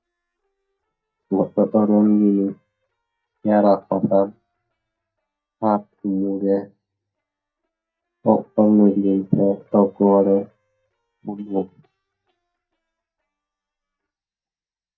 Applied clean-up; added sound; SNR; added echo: neural mask model DeepFilterNet 3.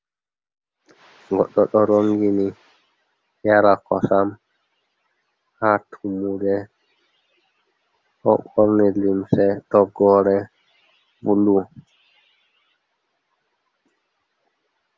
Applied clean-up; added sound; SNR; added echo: none; none; none; none.